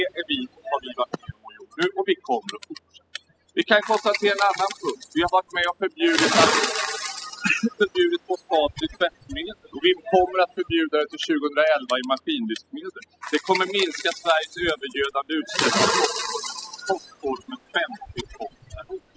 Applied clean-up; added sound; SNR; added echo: classical method spectral subtraction.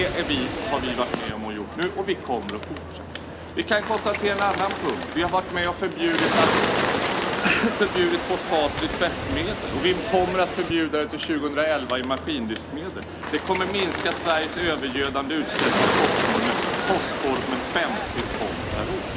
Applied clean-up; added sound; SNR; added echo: none; Bird; 1 dB; none.